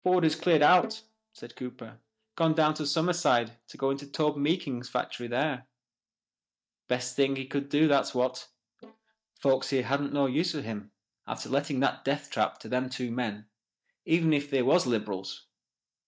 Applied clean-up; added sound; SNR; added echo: neural mask model DeepFilterNet 3.